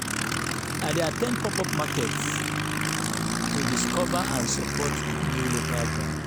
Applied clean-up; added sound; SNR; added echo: none; Aircraft; -4 dB; none.